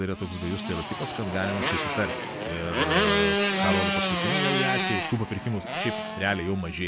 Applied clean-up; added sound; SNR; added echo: none; Motorcycle; -3 dB; none.